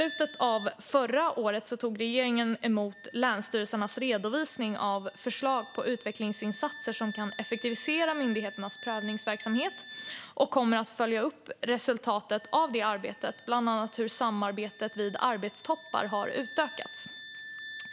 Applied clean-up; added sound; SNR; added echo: none; Wind instrument, woodwind instrument; 16 dB; none.